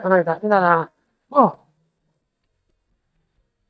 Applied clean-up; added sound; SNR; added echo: neural mask model DeepFilterNet 3.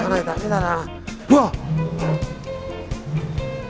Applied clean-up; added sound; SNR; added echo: none; Wild animals; 6 dB; none.